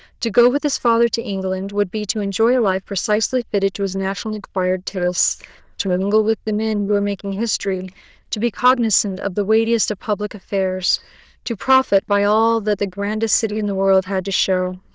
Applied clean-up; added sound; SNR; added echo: neural diffusion model UNIVERSE++.